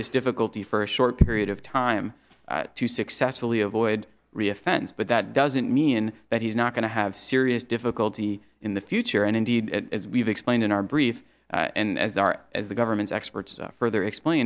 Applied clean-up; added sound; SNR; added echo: none; none; none; none.